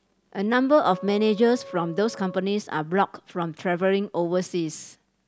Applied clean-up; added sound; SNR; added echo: none; Wind instrument, woodwind instrument; 18 dB; none.